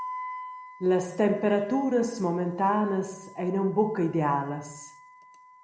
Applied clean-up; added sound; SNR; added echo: none; Wind instrument, woodwind instrument; 17 dB; none.